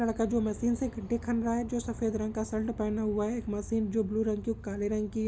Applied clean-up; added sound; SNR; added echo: none; Aircraft; 13 dB; none.